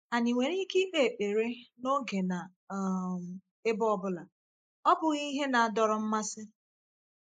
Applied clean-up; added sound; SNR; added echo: neural mask model Resemble Enhance denoiser.